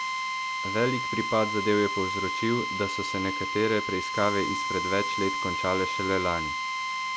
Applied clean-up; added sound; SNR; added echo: none; Drill; 1 dB; none.